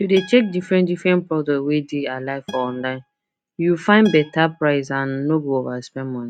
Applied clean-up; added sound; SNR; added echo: neural mask model RNNoise.